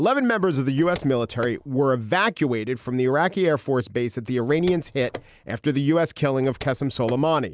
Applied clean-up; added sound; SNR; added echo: none; Car; 18 dB; none.